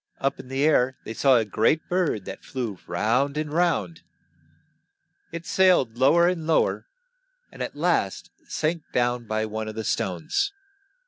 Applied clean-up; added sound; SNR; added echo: none; none; none; none.